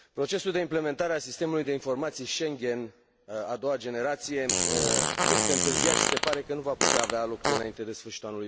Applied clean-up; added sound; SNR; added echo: none; Fart; -4 dB; none.